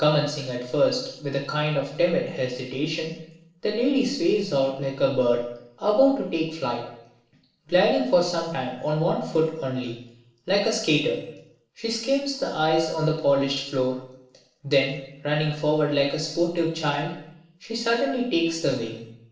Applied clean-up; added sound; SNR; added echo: none; none; none; reverberation time 0.7 s.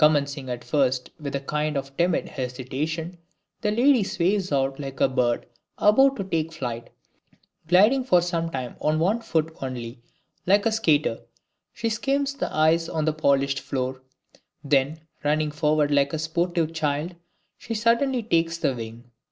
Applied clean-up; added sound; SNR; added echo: none; none; none; none.